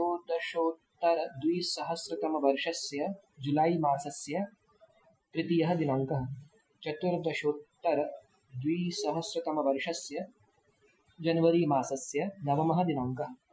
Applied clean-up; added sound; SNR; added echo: classical method Wiener filter.